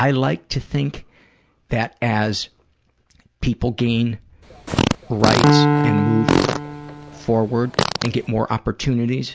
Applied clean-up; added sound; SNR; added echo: none; Fart + Piano; -2 dB; none.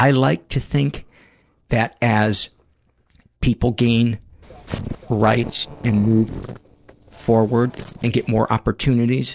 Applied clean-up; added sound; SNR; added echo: neural separator model SepFormer DNS4.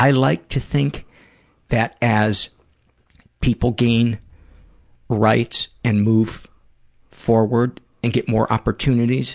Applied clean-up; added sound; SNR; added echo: none; none; none; none.